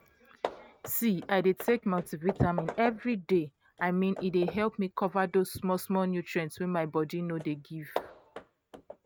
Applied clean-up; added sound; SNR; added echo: neural mask model RNNoise.